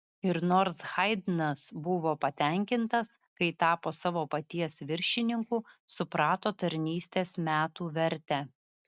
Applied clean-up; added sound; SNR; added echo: none; none; none; none.